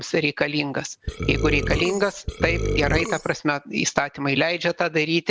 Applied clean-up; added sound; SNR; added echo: none; Burping, eructation; 2 dB; none.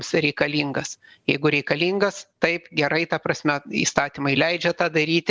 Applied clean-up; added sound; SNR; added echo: none; none; none; none.